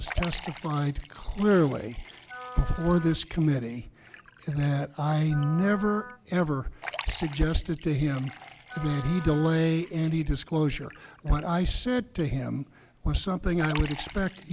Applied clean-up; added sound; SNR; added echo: none; Liquid + Wind instrument, woodwind instrument; 16 dB; none.